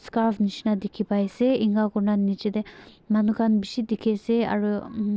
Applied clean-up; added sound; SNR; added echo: none; none; none; none.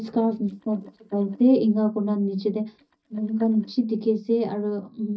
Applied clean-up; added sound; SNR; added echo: neural mask model DeepFilterNet 3.